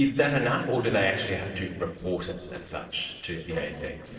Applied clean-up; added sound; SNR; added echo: neural separator model SepFormer DNS4.